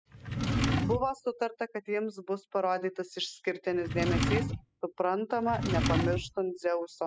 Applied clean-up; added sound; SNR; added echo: classical method spectral subtraction.